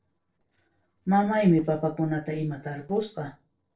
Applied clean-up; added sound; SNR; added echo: neural separator model SepFormer DNS4.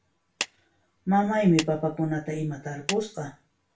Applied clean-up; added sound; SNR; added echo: none; Clapping; 12 dB; reverberation time 0.3 s.